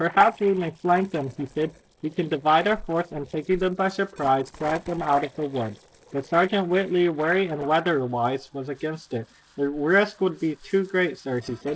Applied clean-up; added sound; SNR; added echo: neural separator model SepFormer DNS4.